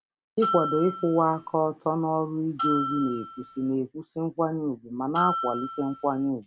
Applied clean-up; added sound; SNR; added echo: none; Bell; 5 dB; none.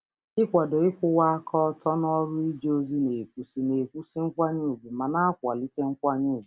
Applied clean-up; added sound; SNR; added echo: none; none; none; none.